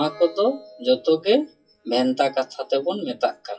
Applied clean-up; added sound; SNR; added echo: classical method WPE with log-MMSE.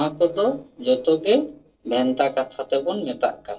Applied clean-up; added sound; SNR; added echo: neural separator model SepFormer DNS4.